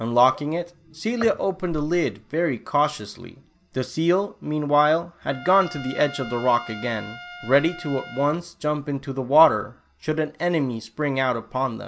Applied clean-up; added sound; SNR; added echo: none; Trumpet; 16 dB; none.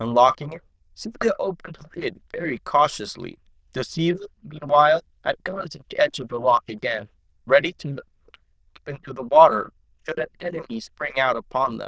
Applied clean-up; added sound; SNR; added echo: neural diffusion model UNIVERSE++.